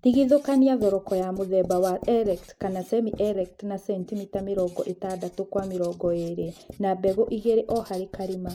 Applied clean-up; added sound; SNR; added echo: none; Writing; 18 dB; none.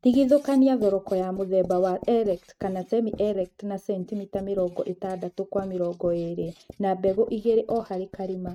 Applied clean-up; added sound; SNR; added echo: neural mask model RNNoise.